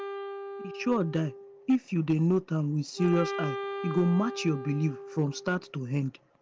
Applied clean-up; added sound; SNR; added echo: none; Wind instrument, woodwind instrument; 10 dB; none.